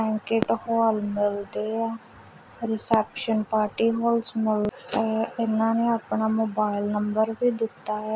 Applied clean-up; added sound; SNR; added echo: none; Fireworks; 12 dB; none.